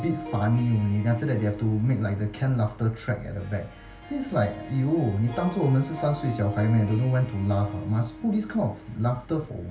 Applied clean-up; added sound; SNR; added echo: none; Harp; 15 dB; reverberation time 0.3 s.